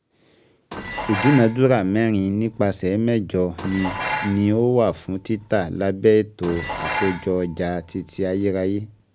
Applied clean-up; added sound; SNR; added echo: none; Dishes, pots, and pans; 11 dB; none.